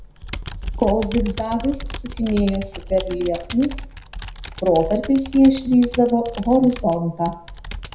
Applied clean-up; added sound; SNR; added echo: none; Computer keyboard; 11 dB; reverberation time 0.5 s.